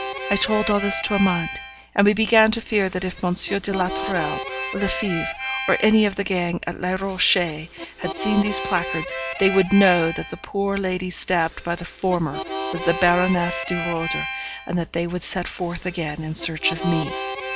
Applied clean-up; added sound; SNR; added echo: none; Harmonica; 9 dB; none.